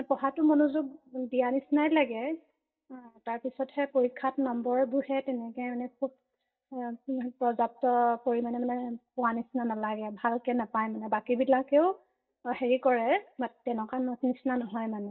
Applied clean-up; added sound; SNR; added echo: neural mask model DeepFilterNet 3.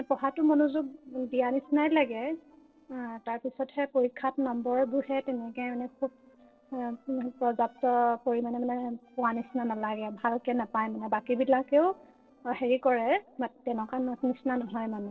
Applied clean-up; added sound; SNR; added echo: neural separator model SepFormer DNS4.